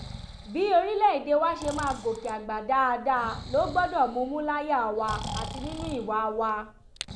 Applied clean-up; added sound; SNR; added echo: none; Breathing; 13 dB; none.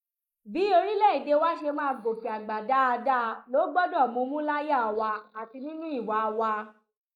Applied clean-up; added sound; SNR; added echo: neural mask model Resemble Enhance denoiser.